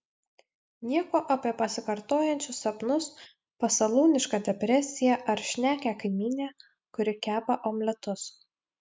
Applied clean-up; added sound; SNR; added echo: none; none; none; none.